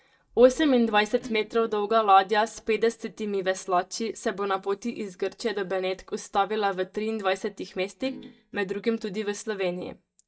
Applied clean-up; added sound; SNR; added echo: neural mask model DeepFilterNet 3.